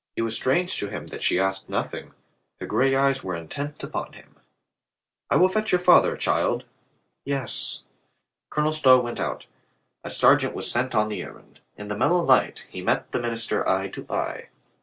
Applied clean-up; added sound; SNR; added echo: none; none; none; none.